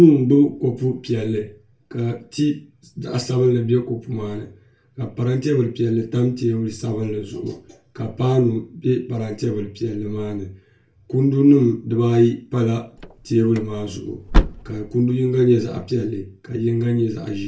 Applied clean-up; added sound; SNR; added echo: none; Slam / Car; 2 dB; reverberation time 0.3 s.